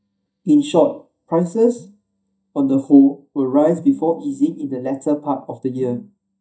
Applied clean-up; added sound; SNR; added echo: neural mask model DeepFilterNet 3.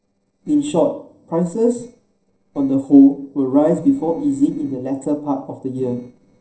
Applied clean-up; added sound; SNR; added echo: neural separator model SepFormer DNS4.